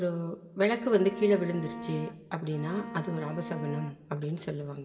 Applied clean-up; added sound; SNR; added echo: none; Bowed string instrument; 11 dB; reverberation time 2.5 s.